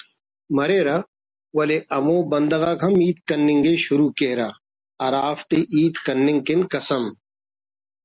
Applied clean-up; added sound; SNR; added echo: none; none; none; none.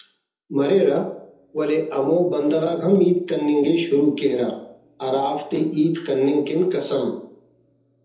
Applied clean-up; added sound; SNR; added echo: none; none; none; reverberation time 0.7 s.